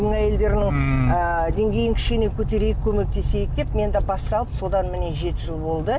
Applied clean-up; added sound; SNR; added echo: none; none; none; none.